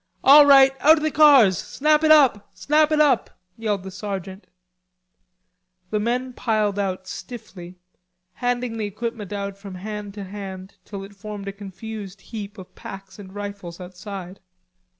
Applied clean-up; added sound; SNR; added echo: none; none; none; none.